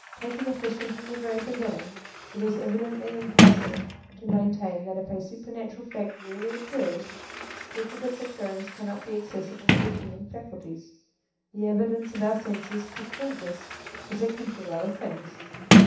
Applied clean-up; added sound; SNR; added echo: none; Sliding door; -4 dB; reverberation time 0.7 s.